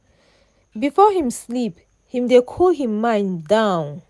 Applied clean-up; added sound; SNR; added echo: none; none; none; none.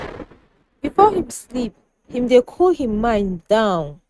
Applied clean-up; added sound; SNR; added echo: neural mask model RNNoise.